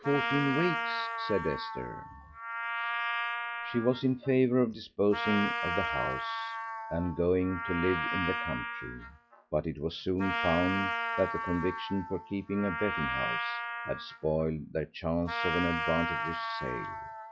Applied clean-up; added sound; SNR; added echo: classical method log-MMSE.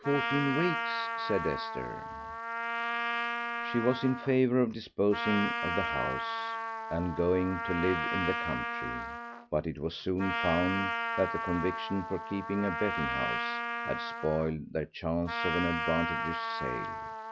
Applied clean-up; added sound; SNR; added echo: none; Trumpet; 2 dB; none.